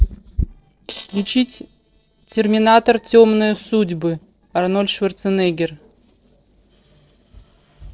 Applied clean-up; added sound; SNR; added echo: neural separator model SepFormer DNS4.